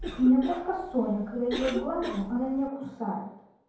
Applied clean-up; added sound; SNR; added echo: none; Cough; 12 dB; reverberation time 1.0 s.